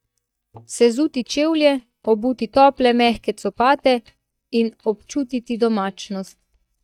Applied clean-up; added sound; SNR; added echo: neural mask model DeepFilterNet 3.